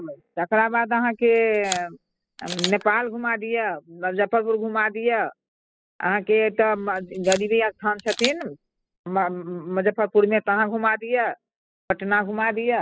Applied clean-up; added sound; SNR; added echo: classical method spectral subtraction.